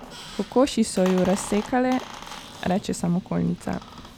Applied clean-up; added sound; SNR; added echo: none; Squeak; 15 dB; none.